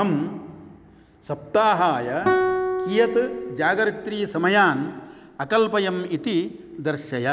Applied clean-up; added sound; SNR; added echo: none; Guitar; 5 dB; none.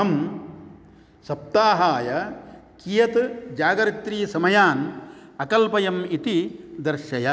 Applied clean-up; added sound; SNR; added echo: none; none; none; none.